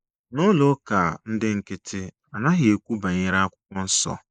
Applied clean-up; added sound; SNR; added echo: neural mask model Resemble Enhance denoiser.